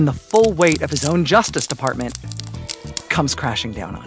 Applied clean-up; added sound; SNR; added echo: none; Wood; 14 dB; none.